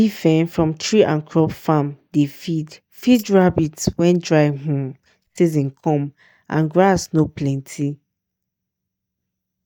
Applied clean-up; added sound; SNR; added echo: neural mask model DeepFilterNet 3.